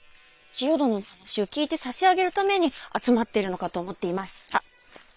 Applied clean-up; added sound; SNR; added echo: neural separator model SepFormer WHAM!.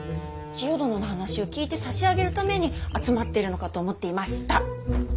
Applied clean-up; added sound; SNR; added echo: none; Slam; 16 dB; none.